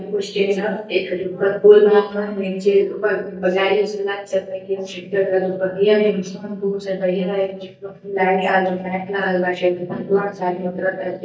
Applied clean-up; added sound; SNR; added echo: neural mask model DeepFilterNet 3.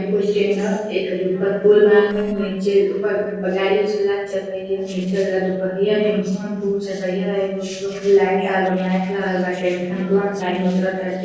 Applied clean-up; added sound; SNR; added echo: neural separator model SepFormer DNS4.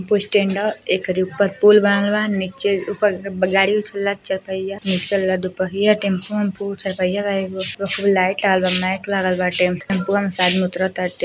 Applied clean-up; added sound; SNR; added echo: none; none; none; none.